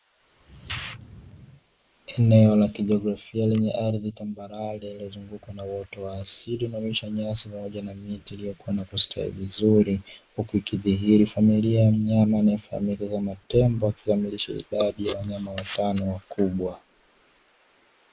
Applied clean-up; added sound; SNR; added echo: neural mask model Resemble Enhance denoiser.